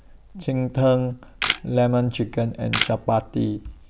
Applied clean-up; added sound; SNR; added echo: none; Camera; 7 dB; none.